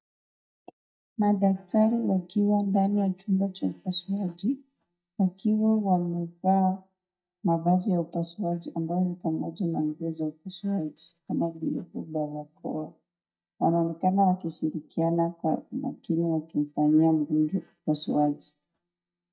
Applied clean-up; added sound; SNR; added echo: neural mask model DeepFilterNet 3.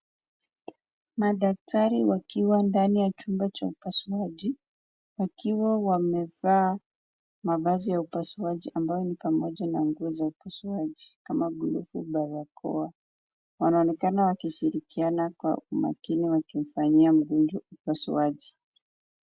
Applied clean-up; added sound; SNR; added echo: none; none; none; none.